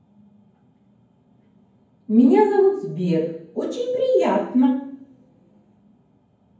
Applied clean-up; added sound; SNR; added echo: none; none; none; reverberation time 0.9 s.